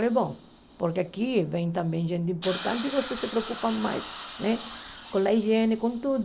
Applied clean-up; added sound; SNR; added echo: none; Hiss; 10 dB; none.